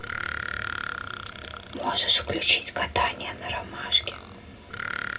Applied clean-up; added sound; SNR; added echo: none; Burping, eructation; 11 dB; reverberation time 0.2 s.